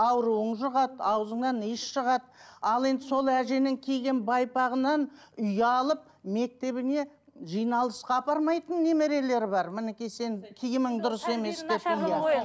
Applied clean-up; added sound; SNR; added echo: none; none; none; none.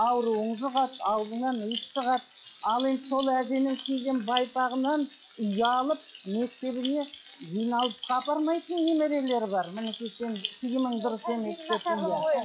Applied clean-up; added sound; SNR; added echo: classical method log-MMSE.